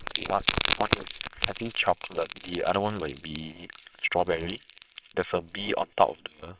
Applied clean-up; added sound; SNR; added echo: neural separator model SepFormer WHAMR!.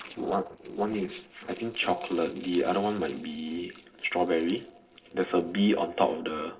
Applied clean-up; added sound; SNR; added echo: neural separator model SepFormer DNS4.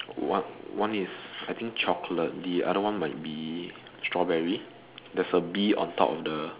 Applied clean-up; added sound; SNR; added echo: none; none; none; none.